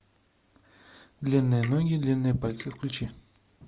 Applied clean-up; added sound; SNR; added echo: none; Tick; 20 dB; none.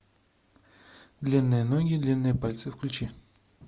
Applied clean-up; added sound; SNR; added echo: none; none; none; none.